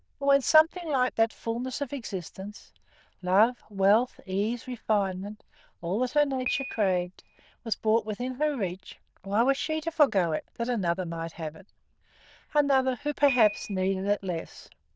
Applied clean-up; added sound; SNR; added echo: neural diffusion model UNIVERSE++.